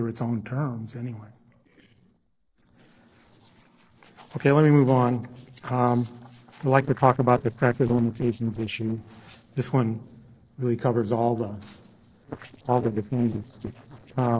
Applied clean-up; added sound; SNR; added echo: neural separator model SepFormer DNS4.